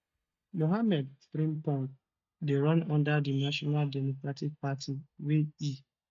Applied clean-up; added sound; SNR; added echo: neural mask model DeepFilterNet 3.